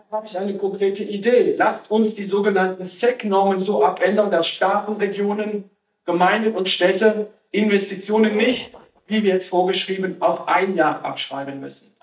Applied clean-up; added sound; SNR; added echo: neural mask model DeepFilterNet 3.